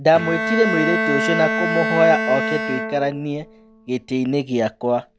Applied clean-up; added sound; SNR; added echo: none; Bowed string instrument; 3 dB; none.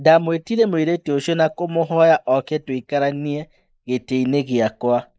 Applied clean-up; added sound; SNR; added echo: neural mask model Resemble Enhance denoiser.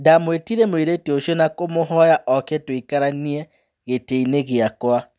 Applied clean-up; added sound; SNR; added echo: none; none; none; none.